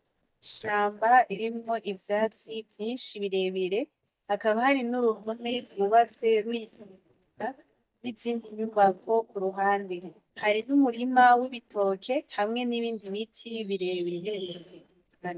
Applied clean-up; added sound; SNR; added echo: neural mask model DeepFilterNet 3.